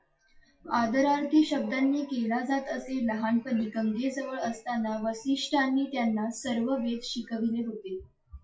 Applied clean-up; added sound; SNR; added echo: classical method WPE with log-MMSE.